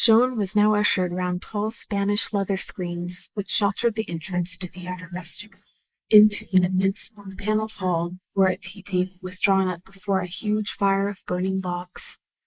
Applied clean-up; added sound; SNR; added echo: neural mask model Resemble Enhance denoiser.